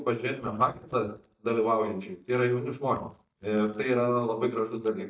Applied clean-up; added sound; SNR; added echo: neural mask model DeepFilterNet 3.